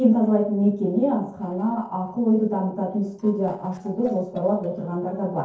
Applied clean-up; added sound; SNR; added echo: neural separator model SepFormer DNS4.